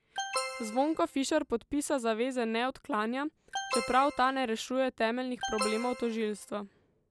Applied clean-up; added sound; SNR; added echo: none; Alarm; 7 dB; none.